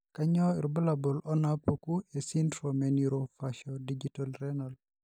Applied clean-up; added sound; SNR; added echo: none; none; none; none.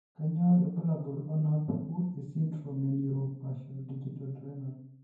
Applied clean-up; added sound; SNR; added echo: none; none; none; reverberation time 0.9 s.